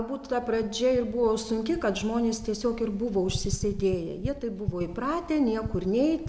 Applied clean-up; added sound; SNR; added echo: none; none; none; none.